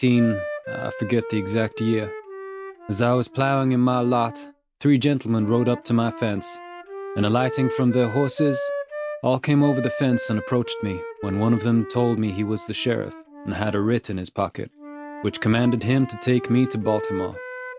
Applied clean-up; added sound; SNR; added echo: none; Wind instrument, woodwind instrument; 11 dB; none.